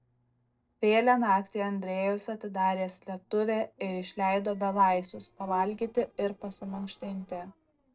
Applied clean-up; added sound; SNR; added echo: neural separator model SepFormer DNS4.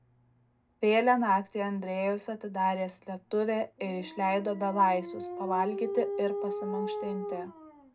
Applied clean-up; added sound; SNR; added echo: none; Dog; 9 dB; reverberation time 0.2 s.